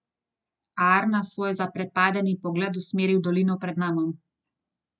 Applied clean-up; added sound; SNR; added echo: none; none; none; none.